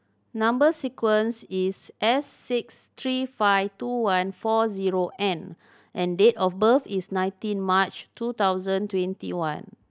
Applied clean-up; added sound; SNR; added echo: none; none; none; none.